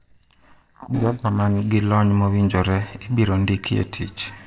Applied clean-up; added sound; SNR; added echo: neural separator model SepFormer DNS4.